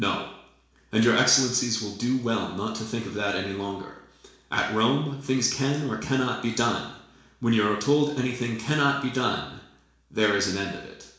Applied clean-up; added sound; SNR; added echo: none; none; none; reverberation time 0.7 s.